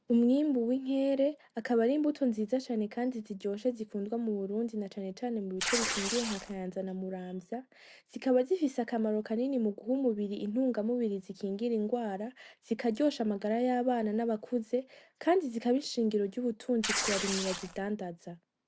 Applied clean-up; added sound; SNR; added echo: none; Tearing; 3 dB; none.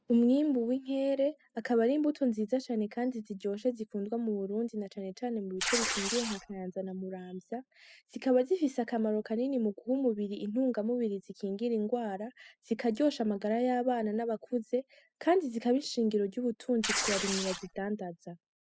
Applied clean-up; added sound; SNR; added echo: classical method spectral subtraction.